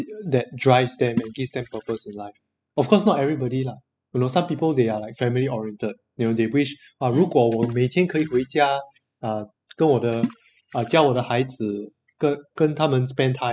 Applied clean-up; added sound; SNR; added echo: classical method spectral subtraction.